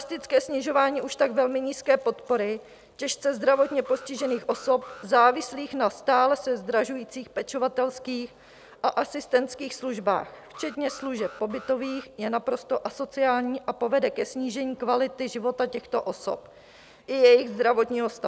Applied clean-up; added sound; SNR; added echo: none; Alarm; 20 dB; none.